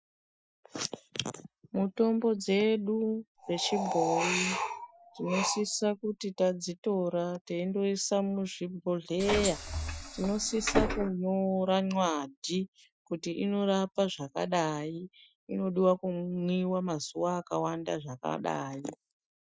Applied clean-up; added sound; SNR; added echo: classical method Wiener filter.